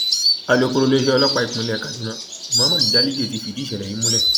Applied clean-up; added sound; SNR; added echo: none; Insect; 0 dB; none.